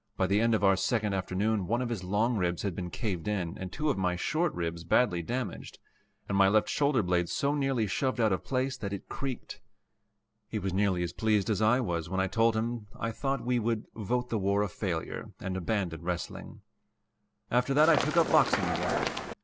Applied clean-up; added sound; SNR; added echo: none; Run; 2 dB; none.